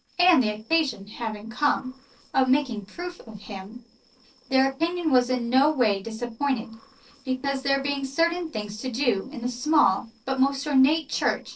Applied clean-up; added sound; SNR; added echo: neural separator model SepFormer DNS4.